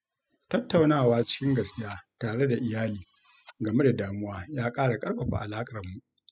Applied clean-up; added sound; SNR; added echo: classical method spectral subtraction.